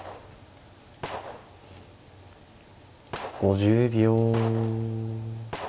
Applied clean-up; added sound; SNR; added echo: none; Gunshot, gunfire; 14 dB; none.